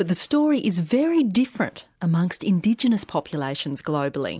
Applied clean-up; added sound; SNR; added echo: none; none; none; none.